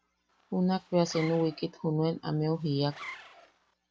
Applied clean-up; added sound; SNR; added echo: none; Zipper (clothing); 18 dB; none.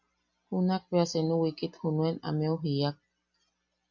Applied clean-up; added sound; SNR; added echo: none; none; none; none.